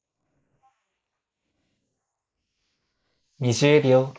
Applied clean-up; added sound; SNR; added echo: neural mask model Resemble Enhance denoiser.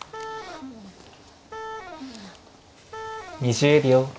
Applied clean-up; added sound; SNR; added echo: none; Wind instrument, woodwind instrument; 13 dB; none.